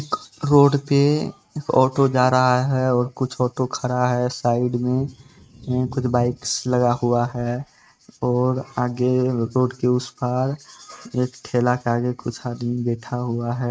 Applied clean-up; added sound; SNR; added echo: neural mask model RNNoise.